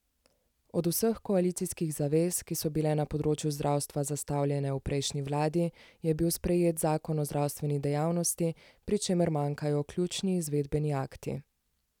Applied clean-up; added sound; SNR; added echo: none; none; none; none.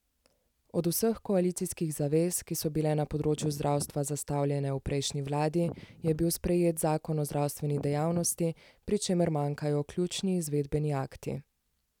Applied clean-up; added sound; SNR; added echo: none; Wind; 14 dB; none.